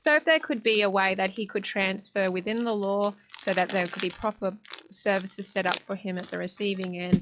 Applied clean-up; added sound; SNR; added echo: classical method log-MMSE.